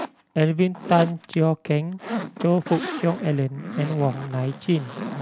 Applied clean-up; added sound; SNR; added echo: none; Zipper (clothing); 11 dB; none.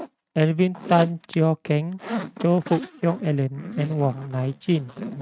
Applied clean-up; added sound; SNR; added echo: neural mask model RNNoise.